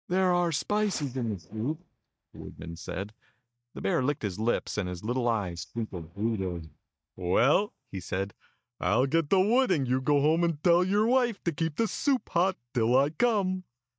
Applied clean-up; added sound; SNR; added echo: neural mask model DeepFilterNet 3.